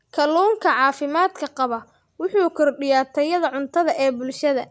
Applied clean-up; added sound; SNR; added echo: none; none; none; none.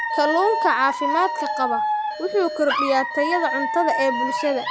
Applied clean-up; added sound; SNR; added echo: none; Alarm / Dog; 2 dB; none.